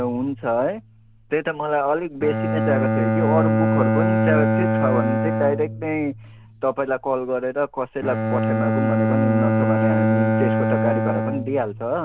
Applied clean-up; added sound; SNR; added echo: none; Bowed string instrument; -3 dB; none.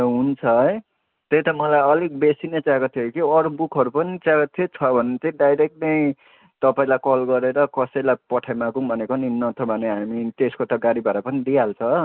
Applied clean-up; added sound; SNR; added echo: none; none; none; none.